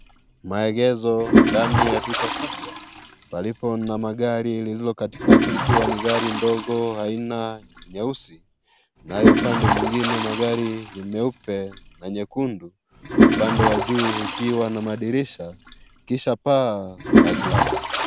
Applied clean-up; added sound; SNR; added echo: none; Toilet flush; -2 dB; none.